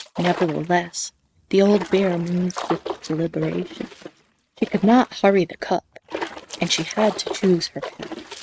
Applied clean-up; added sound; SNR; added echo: neural mask model RNNoise.